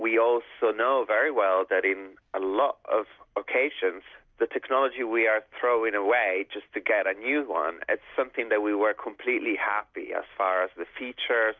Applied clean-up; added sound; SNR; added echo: none; none; none; none.